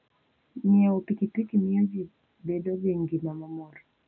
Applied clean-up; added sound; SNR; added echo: none; none; none; none.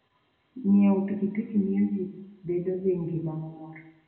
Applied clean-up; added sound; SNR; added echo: none; none; none; reverberation time 0.7 s.